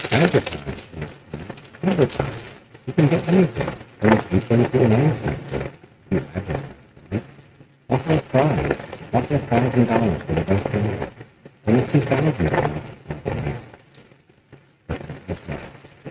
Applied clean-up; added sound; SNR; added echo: neural mask model RNNoise.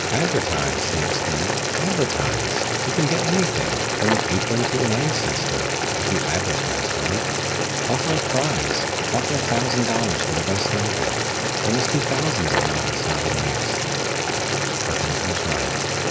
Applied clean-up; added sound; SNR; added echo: none; Boiling; -4 dB; none.